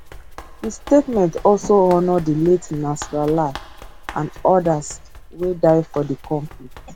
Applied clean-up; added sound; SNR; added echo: none; Run; 17 dB; none.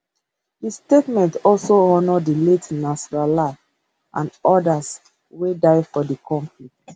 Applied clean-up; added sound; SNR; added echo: none; none; none; none.